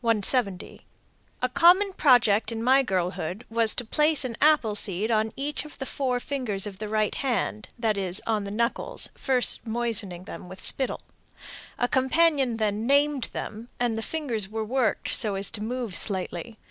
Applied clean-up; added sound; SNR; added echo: none; none; none; none.